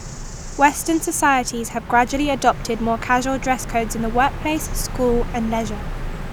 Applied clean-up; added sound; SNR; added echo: none; Bird vocalization, bird call, bird song; 8 dB; none.